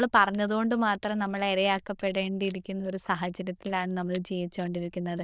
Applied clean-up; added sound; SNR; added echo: neural diffusion model UNIVERSE++.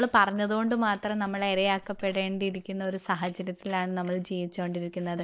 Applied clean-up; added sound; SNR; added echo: neural mask model Resemble Enhance denoiser.